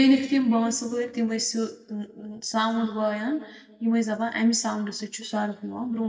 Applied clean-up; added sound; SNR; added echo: neural mask model DeepFilterNet 3.